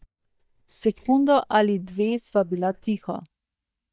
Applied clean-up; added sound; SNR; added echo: neural mask model DeepFilterNet 3.